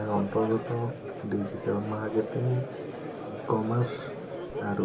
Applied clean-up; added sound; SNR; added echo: none; Crowd; 7 dB; reverberation time 0.2 s.